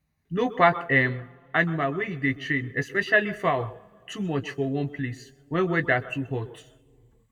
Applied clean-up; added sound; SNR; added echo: none; none; none; reverberation time 1.0 s.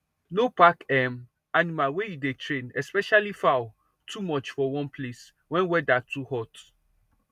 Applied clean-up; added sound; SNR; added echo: none; none; none; none.